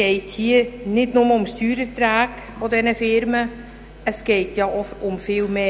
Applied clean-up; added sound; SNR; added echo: none; none; none; none.